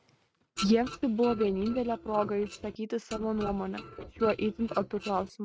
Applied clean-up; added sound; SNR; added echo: neural mask model RNNoise.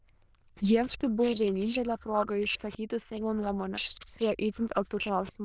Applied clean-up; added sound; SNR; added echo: neural diffusion model UNIVERSE++.